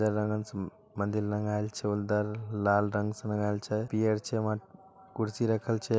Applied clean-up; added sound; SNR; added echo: none; none; none; none.